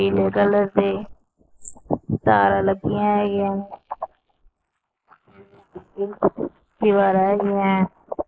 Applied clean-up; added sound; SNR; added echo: neural mask model Resemble Enhance denoiser.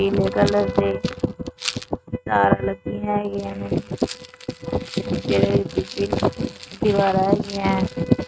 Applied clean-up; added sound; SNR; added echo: neural mask model RNNoise.